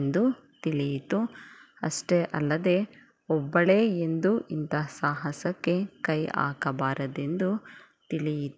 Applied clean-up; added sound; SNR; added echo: none; none; none; none.